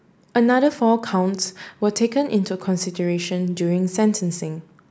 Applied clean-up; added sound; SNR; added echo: none; none; none; none.